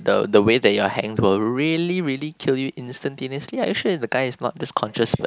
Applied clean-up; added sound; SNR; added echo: none; none; none; none.